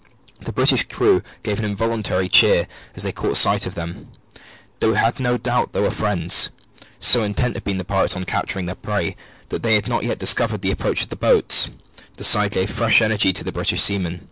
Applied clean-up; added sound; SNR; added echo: none; none; none; none.